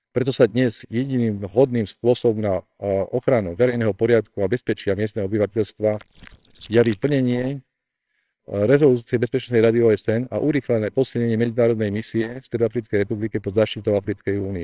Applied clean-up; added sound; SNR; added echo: neural separator model SepFormer WHAMR!.